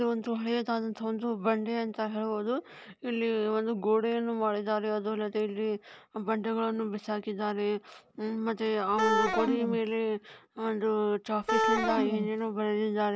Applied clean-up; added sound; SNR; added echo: none; Wind instrument, woodwind instrument; 0 dB; none.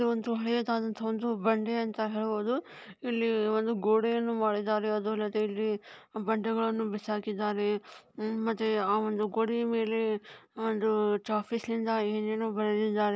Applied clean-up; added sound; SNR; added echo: none; none; none; none.